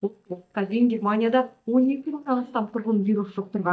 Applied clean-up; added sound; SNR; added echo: neural mask model DeepFilterNet 3.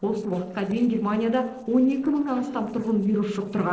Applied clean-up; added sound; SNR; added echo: neural separator model SepFormer DNS4.